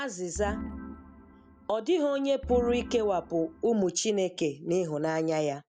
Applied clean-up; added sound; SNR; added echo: none; Organ; 10 dB; none.